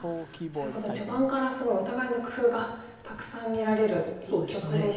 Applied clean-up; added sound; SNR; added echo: none; Typing; 13 dB; reverberation time 0.9 s.